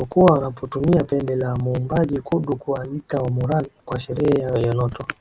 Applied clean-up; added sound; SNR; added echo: none; none; none; none.